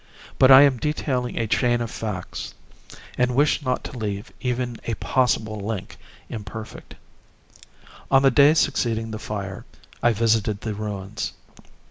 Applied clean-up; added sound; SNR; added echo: none; none; none; none.